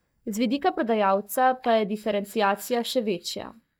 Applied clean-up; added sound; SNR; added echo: neural mask model DeepFilterNet 3.